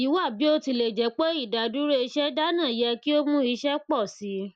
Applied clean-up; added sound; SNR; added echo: none; none; none; none.